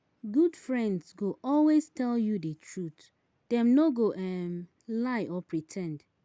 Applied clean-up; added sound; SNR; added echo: none; none; none; none.